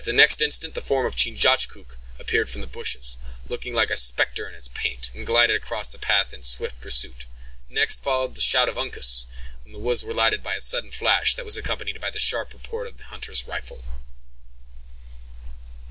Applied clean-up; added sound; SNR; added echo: none; none; none; none.